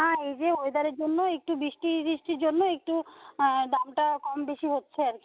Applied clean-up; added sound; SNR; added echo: none; none; none; none.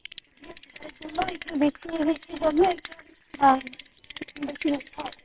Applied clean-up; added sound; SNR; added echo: neural separator model SepFormer WHAMR!.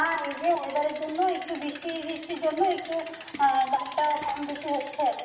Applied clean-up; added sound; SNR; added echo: none; Bicycle; 15 dB; reverberation time 1.2 s.